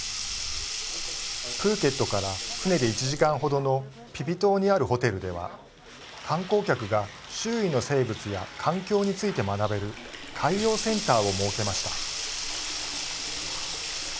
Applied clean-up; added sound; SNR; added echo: none; Sink (filling or washing); 8 dB; none.